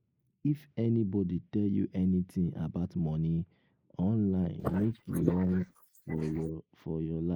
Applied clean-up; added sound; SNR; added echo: neural mask model Resemble Enhance denoiser.